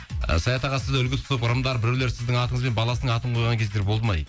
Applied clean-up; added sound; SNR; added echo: none; none; none; none.